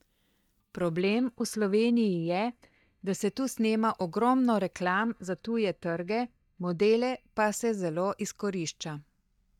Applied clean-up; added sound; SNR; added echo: neural mask model DeepFilterNet 3.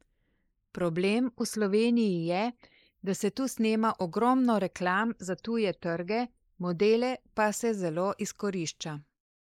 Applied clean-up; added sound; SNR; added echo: neural mask model Resemble Enhance denoiser.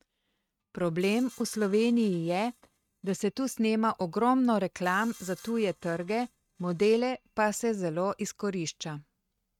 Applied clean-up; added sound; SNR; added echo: neural mask model RNNoise.